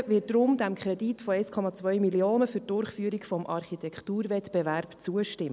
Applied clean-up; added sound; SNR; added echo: none; none; none; none.